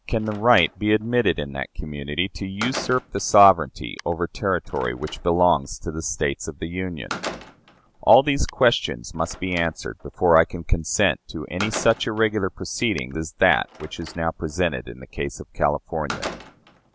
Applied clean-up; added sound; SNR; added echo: none; Slam; 17 dB; none.